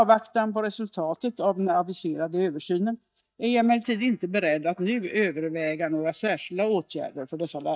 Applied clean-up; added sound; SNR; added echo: neural mask model DeepFilterNet 3.